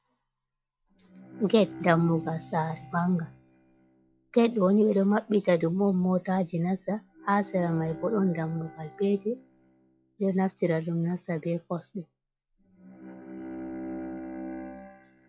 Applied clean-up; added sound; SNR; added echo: classical method log-MMSE.